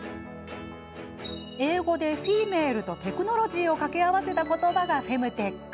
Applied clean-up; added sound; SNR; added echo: none; none; none; none.